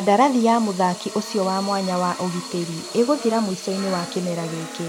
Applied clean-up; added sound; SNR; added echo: none; Brass instrument + Sink (filling or washing) / Water tap, faucet; 12 dB; none.